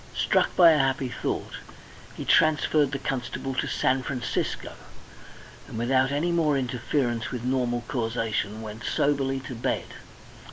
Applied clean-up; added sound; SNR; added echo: none; none; none; none.